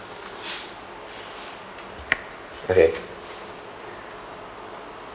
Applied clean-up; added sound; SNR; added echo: none; none; none; none.